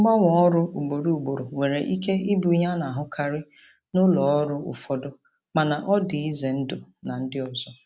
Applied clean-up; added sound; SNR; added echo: none; none; none; none.